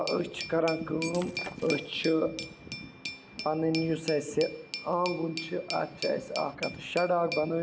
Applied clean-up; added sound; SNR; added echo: none; Shatter + Glass; 10 dB; none.